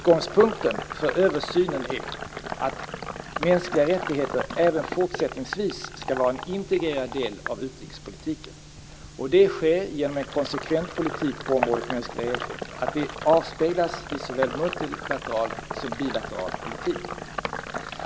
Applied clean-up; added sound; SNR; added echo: none; Sink (filling or washing); 9 dB; none.